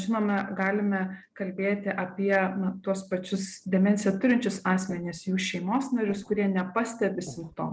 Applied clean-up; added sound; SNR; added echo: neural separator model SepFormer DNS4.